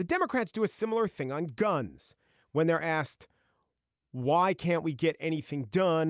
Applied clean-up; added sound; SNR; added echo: none; none; none; none.